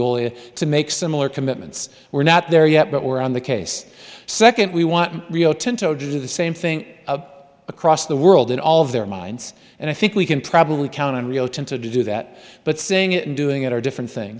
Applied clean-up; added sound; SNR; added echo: none; none; none; none.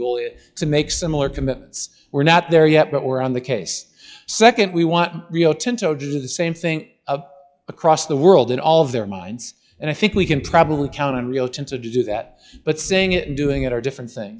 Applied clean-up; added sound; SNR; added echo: classical method log-MMSE.